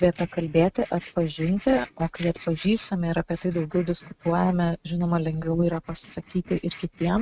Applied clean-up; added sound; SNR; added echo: neural mask model RNNoise.